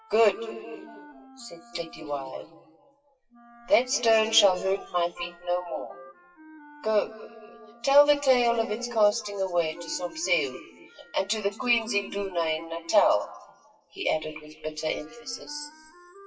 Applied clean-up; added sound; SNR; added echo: classical method WPE with log-MMSE.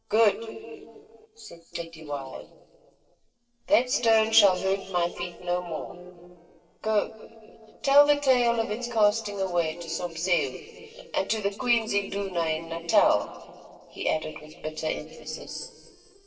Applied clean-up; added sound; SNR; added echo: neural separator model SepFormer DNS4.